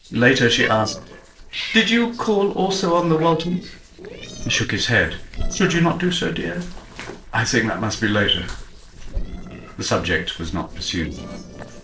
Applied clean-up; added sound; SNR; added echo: neural separator model SepFormer DNS4.